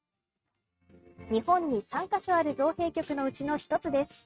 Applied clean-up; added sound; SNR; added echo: neural mask model RNNoise.